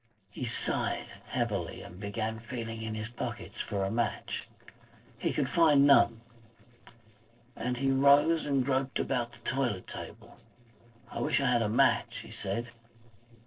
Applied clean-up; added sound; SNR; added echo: neural separator model SepFormer DNS4.